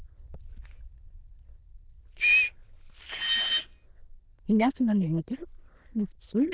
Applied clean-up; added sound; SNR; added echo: neural diffusion model UNIVERSE++.